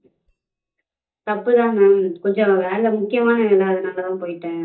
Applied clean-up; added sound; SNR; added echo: neural mask model DeepFilterNet 3.